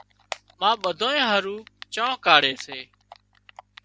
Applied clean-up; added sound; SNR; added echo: none; Typing; 19 dB; none.